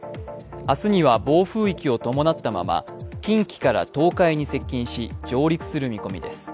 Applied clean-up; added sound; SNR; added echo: none; none; none; none.